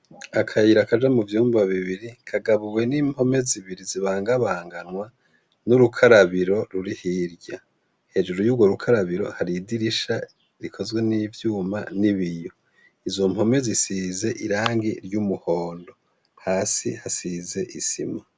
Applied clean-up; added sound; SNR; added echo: none; none; none; none.